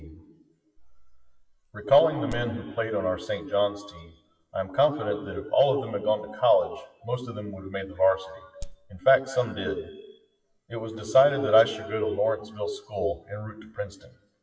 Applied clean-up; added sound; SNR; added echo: classical method WPE with log-MMSE.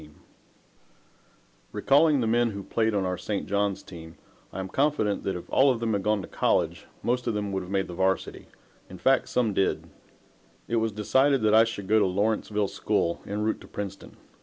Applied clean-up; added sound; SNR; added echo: none; none; none; none.